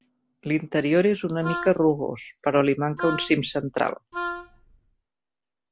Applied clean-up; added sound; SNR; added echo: none; Wind instrument, woodwind instrument; 10 dB; none.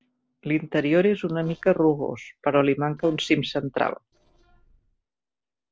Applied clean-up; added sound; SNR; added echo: neural separator model SepFormer DNS4.